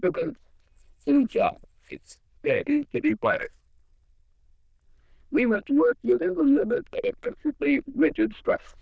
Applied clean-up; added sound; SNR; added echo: neural diffusion model UNIVERSE++.